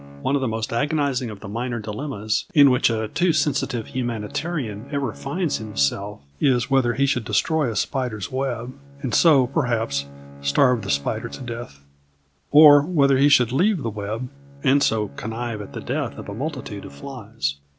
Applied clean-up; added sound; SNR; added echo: none; Bowed string instrument; 20 dB; none.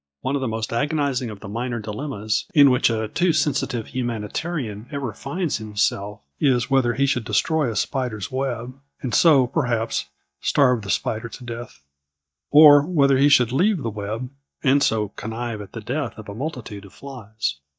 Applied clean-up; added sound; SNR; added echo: neural mask model DeepFilterNet 3.